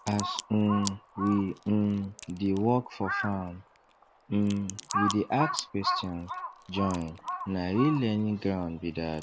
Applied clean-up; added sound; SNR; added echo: none; Crack + Crow; 8 dB; none.